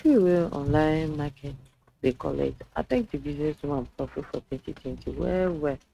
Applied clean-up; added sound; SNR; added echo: neural mask model RNNoise.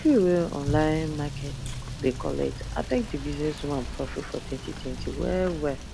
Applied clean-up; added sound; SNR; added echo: none; Motor vehicle (road) / Rain; 7 dB; none.